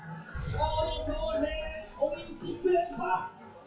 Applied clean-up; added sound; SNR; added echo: classical method WPE with log-MMSE.